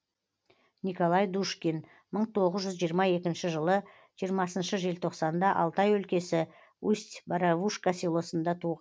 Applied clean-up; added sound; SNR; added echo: none; none; none; none.